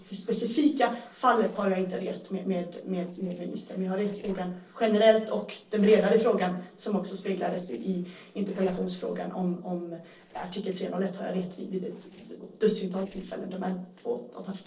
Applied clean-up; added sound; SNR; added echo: neural separator model SepFormer DNS4.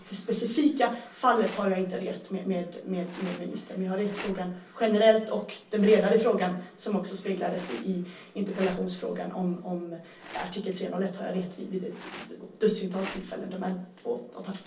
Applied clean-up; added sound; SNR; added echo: none; Rattle; 19 dB; reverberation time 0.4 s.